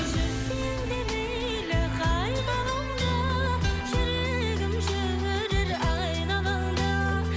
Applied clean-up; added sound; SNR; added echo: none; Scratching (performance technique); 15 dB; none.